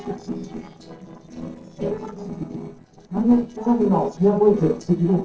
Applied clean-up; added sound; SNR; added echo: neural separator model SepFormer DNS4.